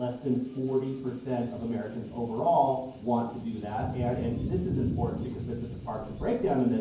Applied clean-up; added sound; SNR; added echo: none; Thunder / Cricket; 8 dB; reverberation time 0.9 s.